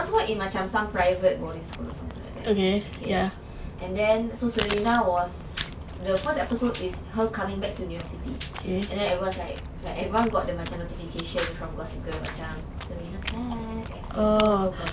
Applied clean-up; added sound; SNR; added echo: none; Chewing, mastication; 14 dB; none.